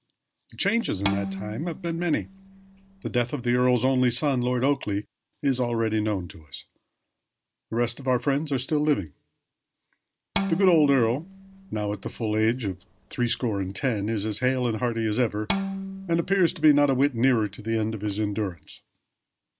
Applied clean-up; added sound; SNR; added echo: none; Bowed string instrument; 10 dB; none.